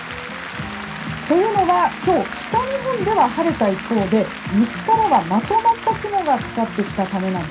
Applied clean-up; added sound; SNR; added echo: none; Applause; 12 dB; reverberation time 0.3 s.